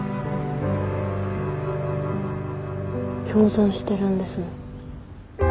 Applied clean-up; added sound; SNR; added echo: none; none; none; none.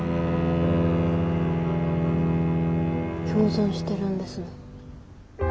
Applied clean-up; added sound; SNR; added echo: none; Bowed string instrument; -4 dB; none.